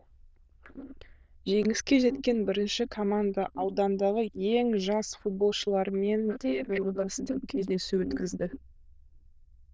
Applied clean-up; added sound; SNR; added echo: neural diffusion model UNIVERSE++.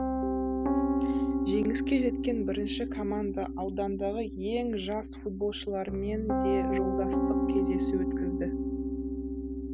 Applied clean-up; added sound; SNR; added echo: none; Piano; -3 dB; none.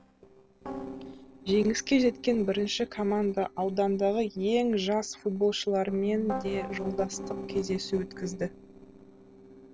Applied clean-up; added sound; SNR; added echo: neural separator model SepFormer DNS4.